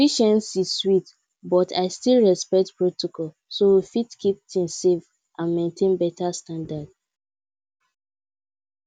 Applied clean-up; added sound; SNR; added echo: none; none; none; none.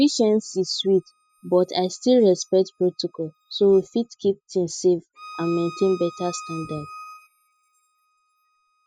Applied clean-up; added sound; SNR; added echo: classical method spectral subtraction.